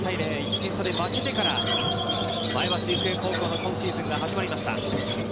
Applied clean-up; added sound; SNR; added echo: none; Squeak; -2 dB; none.